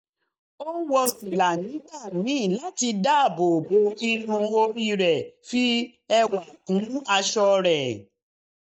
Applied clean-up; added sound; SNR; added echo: neural mask model DeepFilterNet 3.